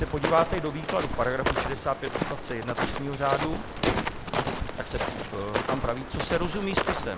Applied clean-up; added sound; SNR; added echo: none; Walk, footsteps; 0 dB; none.